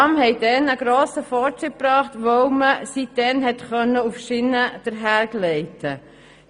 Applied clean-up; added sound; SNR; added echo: none; none; none; none.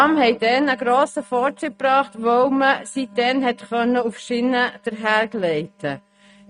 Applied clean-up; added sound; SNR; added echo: neural mask model RNNoise.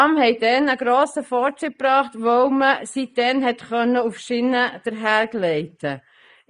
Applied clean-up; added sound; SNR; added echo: neural mask model Resemble Enhance denoiser.